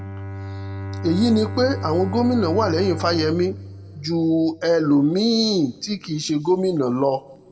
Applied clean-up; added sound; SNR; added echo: none; Bowed string instrument; 11 dB; reverberation time 2.4 s.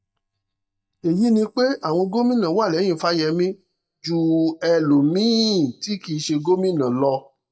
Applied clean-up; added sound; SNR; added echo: neural mask model DeepFilterNet 3.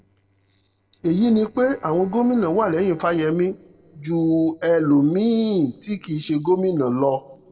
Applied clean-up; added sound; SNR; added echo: neural separator model SepFormer DNS4.